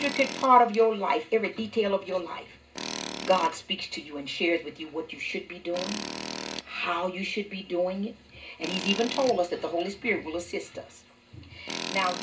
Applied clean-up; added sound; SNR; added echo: none; Tools; 12 dB; reverberation time 0.2 s.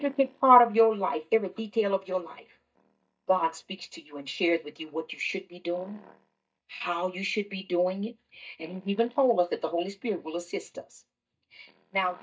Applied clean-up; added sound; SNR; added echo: neural mask model DeepFilterNet 3.